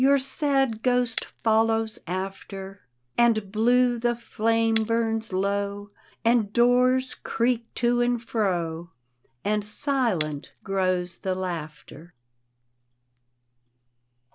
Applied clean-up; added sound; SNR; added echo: none; Shatter; 19 dB; none.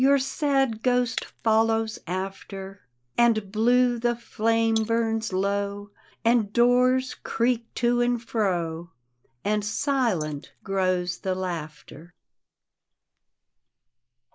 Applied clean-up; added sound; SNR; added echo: neural mask model Resemble Enhance denoiser.